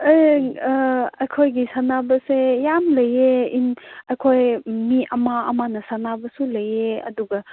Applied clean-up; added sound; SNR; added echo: none; none; none; none.